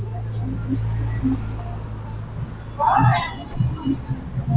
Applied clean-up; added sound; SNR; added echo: none; Car; 5 dB; none.